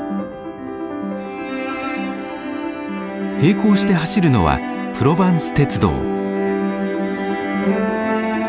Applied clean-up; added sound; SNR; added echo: none; none; none; none.